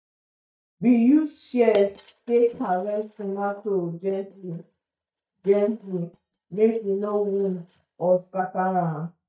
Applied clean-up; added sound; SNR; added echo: neural mask model DeepFilterNet 3.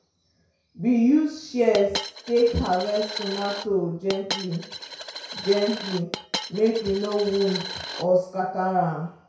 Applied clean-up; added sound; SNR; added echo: none; Coin (dropping); 9 dB; reverberation time 0.6 s.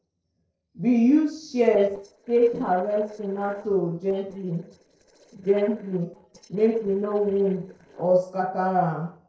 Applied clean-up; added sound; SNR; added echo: neural separator model SepFormer DNS4.